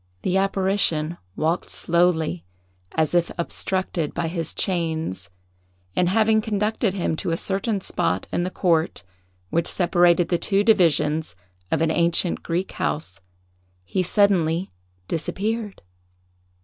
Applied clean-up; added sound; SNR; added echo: none; none; none; none.